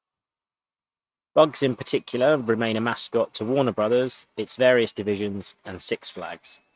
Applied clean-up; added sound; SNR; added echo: neural mask model RNNoise.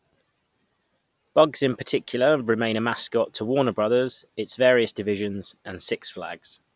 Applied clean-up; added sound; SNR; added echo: none; none; none; none.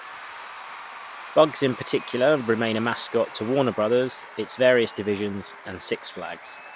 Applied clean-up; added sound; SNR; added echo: none; Applause / Crowd / Cheering; 16 dB; none.